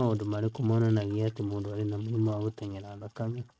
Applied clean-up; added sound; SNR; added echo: neural mask model RNNoise.